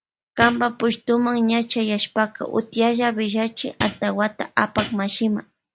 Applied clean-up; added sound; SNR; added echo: none; Hi-hat; 9 dB; none.